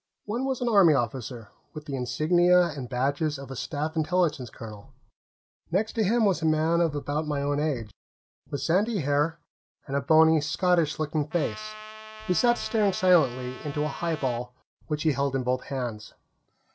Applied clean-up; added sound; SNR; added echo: none; Trumpet; 16 dB; none.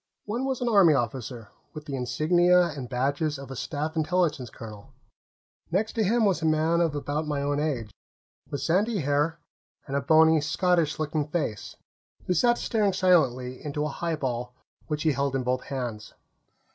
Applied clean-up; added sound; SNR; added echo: none; none; none; none.